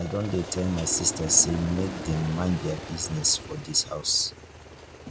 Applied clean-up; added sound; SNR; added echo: none; Aircraft; 11 dB; none.